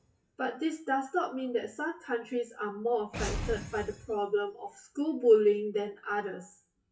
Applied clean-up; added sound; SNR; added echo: classical method WPE with log-MMSE.